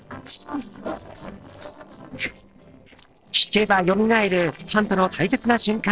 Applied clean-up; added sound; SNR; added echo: neural separator model SepFormer DNS4.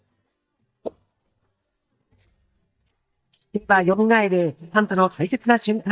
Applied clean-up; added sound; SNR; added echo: neural mask model DeepFilterNet 3.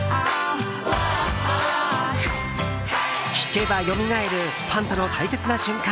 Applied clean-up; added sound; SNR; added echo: none; none; none; none.